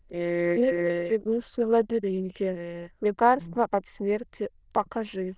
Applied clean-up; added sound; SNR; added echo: neural diffusion model UNIVERSE++.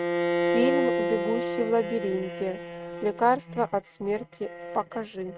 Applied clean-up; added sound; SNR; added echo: neural mask model RNNoise.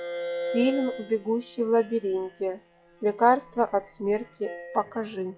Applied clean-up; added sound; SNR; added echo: classical method log-MMSE.